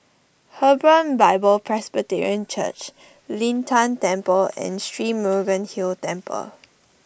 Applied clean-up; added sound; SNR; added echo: neural mask model Resemble Enhance denoiser.